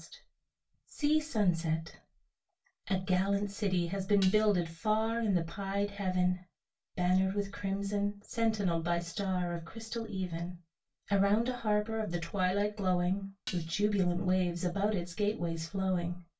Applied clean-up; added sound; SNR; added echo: none; Dishes, pots, and pans; 15 dB; reverberation time 0.2 s.